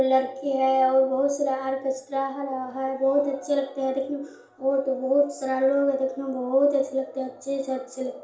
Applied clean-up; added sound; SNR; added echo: none; none; none; reverberation time 0.7 s.